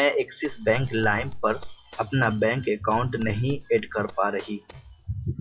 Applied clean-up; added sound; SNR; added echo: classical method WPE with log-MMSE.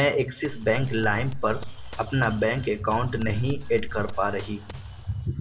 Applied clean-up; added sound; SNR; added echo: none; Gunshot, gunfire; 8 dB; reverberation time 0.4 s.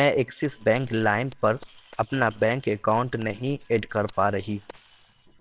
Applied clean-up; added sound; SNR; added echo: neural separator model SepFormer WHAMR!.